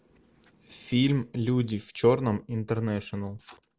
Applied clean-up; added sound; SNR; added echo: none; none; none; none.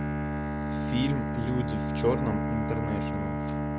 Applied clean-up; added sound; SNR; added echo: none; Bowed string instrument; -3 dB; none.